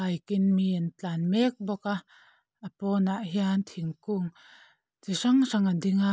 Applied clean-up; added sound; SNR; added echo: none; none; none; none.